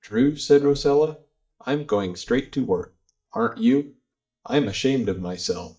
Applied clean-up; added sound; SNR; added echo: neural mask model DeepFilterNet 3.